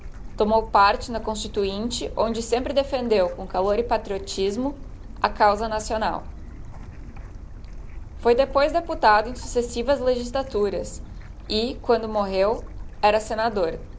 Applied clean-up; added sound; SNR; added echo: none; Stream / Bird; 12 dB; none.